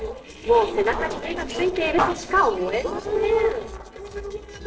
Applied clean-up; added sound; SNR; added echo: neural separator model SepFormer DNS4.